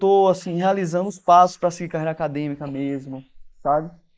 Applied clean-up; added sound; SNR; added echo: neural mask model Resemble Enhance denoiser.